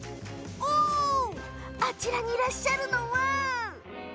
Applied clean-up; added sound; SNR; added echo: none; none; none; none.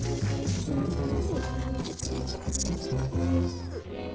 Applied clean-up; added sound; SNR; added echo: neural separator model SepFormer DNS4.